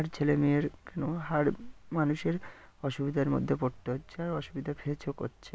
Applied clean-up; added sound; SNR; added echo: none; none; none; none.